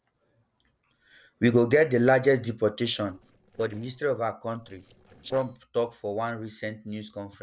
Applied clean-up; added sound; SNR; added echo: neural separator model SepFormer DNS4.